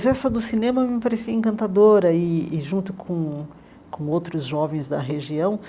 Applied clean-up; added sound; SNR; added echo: none; none; none; none.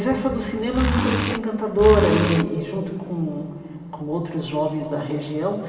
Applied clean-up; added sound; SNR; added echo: none; Zipper (clothing); 0 dB; reverberation time 2.5 s.